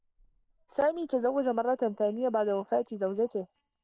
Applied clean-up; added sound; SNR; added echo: neural separator model SepFormer DNS4.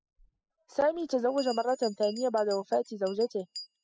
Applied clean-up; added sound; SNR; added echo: classical method spectral subtraction.